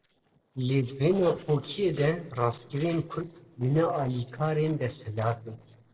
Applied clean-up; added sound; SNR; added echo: neural separator model SepFormer DNS4.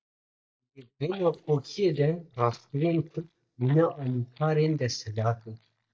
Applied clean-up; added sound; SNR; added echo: neural mask model DeepFilterNet 3.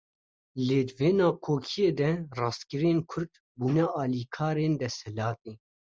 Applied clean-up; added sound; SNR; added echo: none; none; none; none.